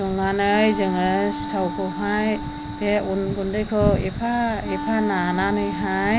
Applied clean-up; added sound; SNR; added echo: none; Wind instrument, woodwind instrument; 9 dB; none.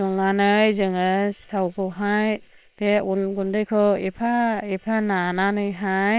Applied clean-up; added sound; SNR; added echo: neural separator model SepFormer WHAM!.